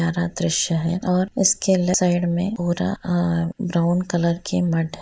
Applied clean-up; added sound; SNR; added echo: neural mask model Resemble Enhance denoiser.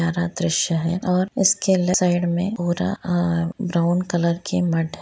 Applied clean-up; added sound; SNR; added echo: none; none; none; none.